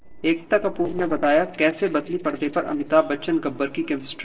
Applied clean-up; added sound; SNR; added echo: neural separator model SepFormer DNS4.